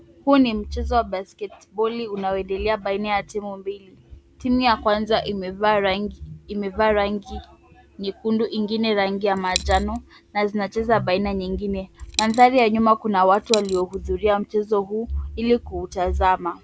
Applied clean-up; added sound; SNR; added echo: none; Coin (dropping); 10 dB; none.